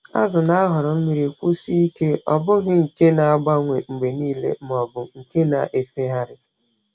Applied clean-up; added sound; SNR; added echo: none; none; none; none.